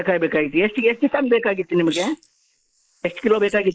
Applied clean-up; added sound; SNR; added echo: neural mask model Resemble Enhance denoiser.